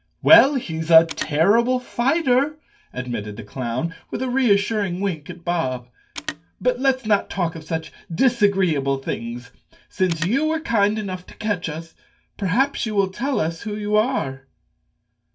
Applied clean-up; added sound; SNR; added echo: none; Telephone; 18 dB; reverberation time 0.1 s.